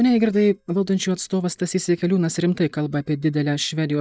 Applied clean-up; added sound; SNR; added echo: neural mask model DeepFilterNet 3.